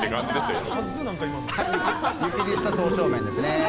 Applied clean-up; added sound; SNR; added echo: none; Zipper (clothing) + Wind instrument, woodwind instrument; 3 dB; none.